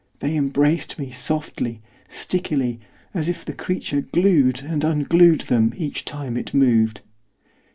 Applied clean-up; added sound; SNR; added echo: none; none; none; none.